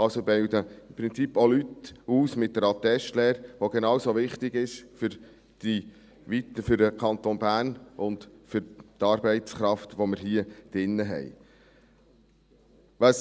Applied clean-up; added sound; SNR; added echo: none; none; none; none.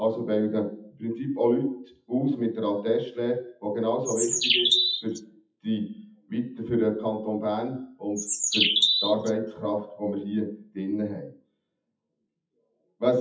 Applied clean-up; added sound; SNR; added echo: classical method WPE with log-MMSE.